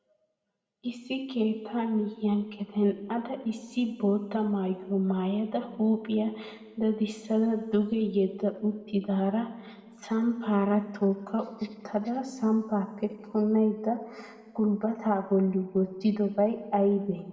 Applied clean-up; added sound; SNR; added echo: none; none; none; reverberation time 1.9 s.